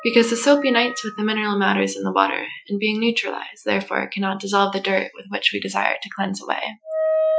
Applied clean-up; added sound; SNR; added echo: classical method Wiener filter.